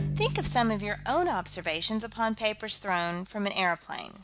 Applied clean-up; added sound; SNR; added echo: none; Bowed string instrument; 10 dB; none.